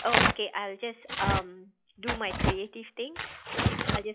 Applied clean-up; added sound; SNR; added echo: classical method log-MMSE.